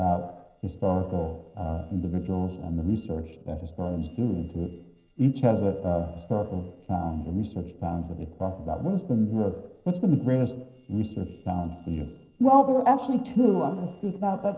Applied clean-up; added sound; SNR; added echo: neural separator model SepFormer DNS4.